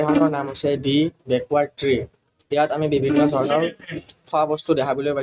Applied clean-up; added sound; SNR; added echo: neural mask model RNNoise.